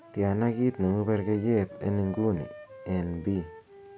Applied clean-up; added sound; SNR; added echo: none; Wind instrument, woodwind instrument; 18 dB; none.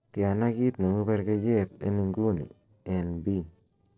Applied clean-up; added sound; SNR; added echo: neural separator model SepFormer DNS4.